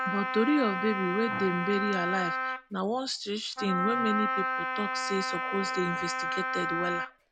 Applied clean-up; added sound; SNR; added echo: none; Wind instrument, woodwind instrument; 1 dB; none.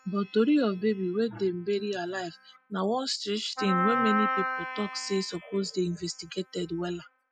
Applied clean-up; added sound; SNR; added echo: classical method spectral subtraction.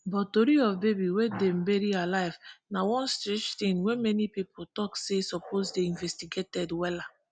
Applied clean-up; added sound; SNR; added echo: none; none; none; none.